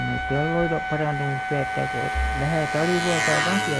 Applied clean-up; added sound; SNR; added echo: none; Engine + Trumpet; 1 dB; none.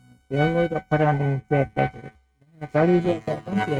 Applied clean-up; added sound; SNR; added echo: neural mask model RNNoise.